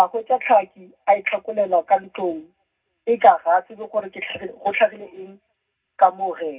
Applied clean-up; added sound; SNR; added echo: none; none; none; reverberation time 0.4 s.